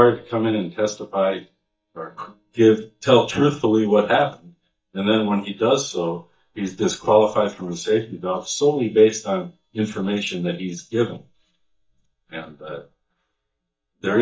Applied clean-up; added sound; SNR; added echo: neural mask model DeepFilterNet 3.